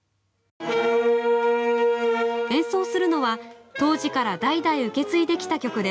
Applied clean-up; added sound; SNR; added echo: none; none; none; none.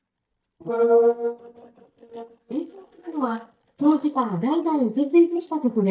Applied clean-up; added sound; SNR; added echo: neural mask model DeepFilterNet 3.